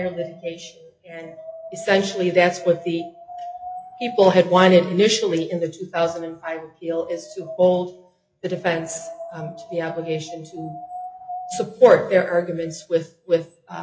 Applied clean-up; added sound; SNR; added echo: classical method WPE with log-MMSE.